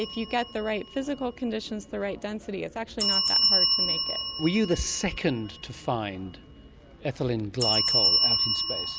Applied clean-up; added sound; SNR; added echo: none; Bell; -2 dB; none.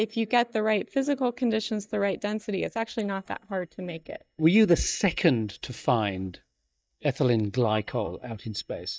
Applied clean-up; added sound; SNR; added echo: neural mask model DeepFilterNet 3.